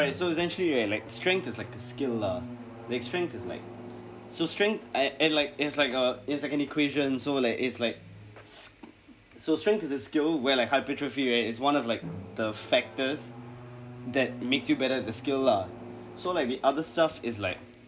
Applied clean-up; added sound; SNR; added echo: none; Drum; 16 dB; none.